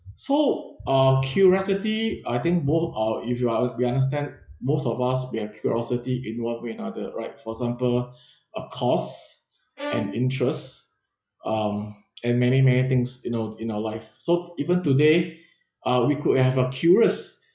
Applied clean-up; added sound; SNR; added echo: classical method log-MMSE.